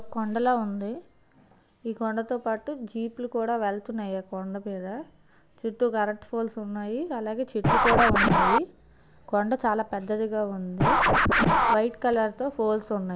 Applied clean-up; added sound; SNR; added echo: none; Scratching (performance technique); -4 dB; none.